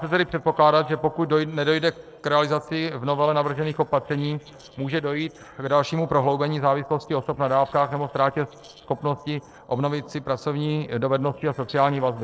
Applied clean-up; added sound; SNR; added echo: neural separator model SepFormer DNS4.